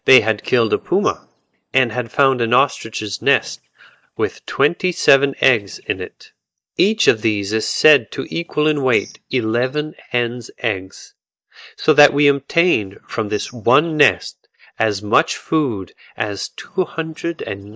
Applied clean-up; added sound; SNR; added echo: neural mask model DeepFilterNet 3.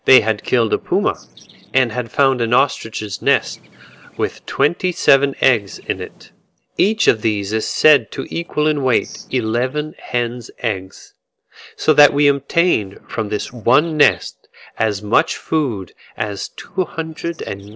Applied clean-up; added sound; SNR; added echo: neural separator model SepFormer DNS4.